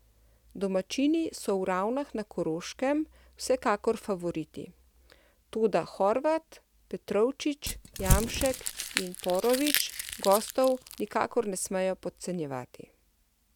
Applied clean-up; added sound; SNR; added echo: none; Crumpling, crinkling / Crushing; 2 dB; none.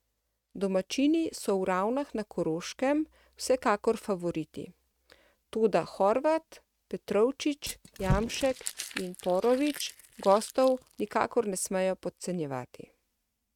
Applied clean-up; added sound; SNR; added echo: neural mask model RNNoise.